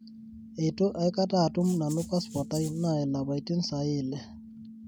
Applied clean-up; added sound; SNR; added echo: none; Rattle (instrument); 19 dB; none.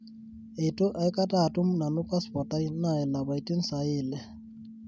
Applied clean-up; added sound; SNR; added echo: none; none; none; none.